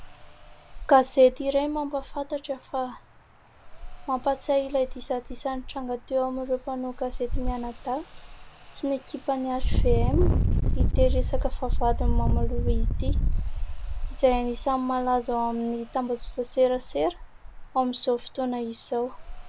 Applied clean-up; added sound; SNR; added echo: none; Engine; 0 dB; none.